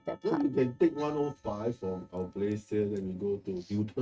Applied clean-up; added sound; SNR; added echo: neural mask model RNNoise.